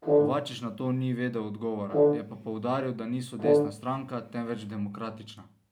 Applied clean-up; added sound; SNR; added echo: none; Brass instrument; -5 dB; none.